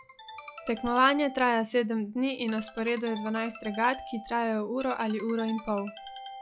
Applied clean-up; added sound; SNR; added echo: classical method log-MMSE.